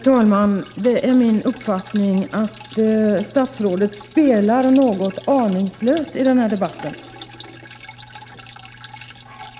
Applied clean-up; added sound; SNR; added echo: none; Drip; 20 dB; none.